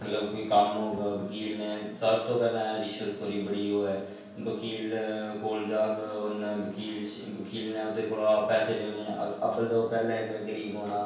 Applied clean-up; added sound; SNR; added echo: none; none; none; reverberation time 0.7 s.